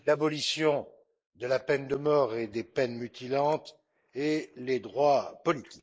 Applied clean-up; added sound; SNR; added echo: neural mask model Resemble Enhance denoiser.